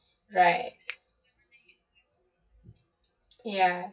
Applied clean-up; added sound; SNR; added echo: classical method WPE with log-MMSE.